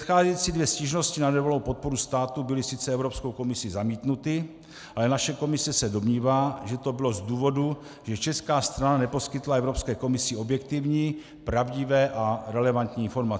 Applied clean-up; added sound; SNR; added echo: none; none; none; none.